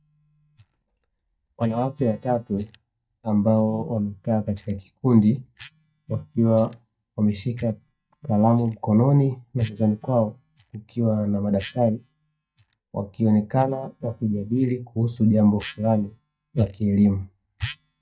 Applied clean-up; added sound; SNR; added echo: neural mask model DeepFilterNet 3.